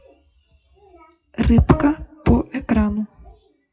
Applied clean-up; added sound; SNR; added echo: classical method WPE with log-MMSE.